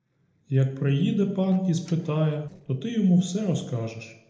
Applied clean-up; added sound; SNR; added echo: neural separator model SepFormer DNS4.